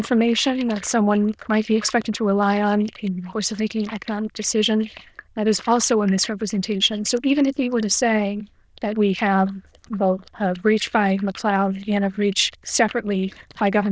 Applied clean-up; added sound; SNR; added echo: neural diffusion model UNIVERSE++.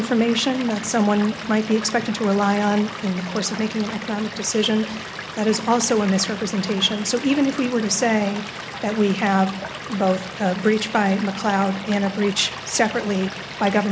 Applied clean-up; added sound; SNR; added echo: none; Stream / Liquid; 11 dB; none.